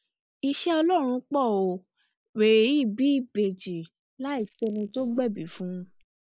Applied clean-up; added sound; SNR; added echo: neural mask model Resemble Enhance denoiser.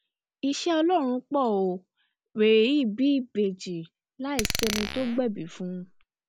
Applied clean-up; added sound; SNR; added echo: none; Glass; 7 dB; none.